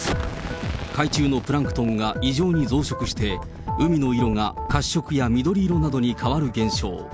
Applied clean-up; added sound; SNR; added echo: none; Explosion; 13 dB; none.